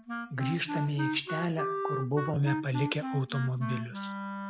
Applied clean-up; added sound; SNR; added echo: none; Wind instrument, woodwind instrument; 3 dB; none.